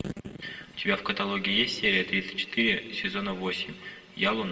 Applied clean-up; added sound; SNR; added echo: none; none; none; reverberation time 1.2 s.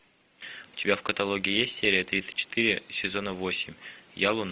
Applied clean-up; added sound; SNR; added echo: none; none; none; none.